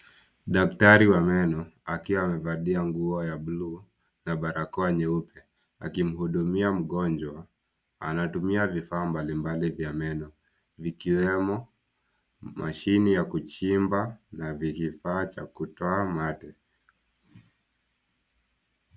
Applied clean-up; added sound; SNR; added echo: none; none; none; none.